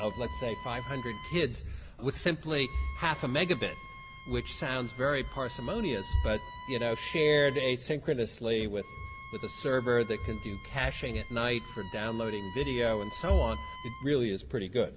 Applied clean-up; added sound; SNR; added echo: none; Wind instrument, woodwind instrument; 15 dB; none.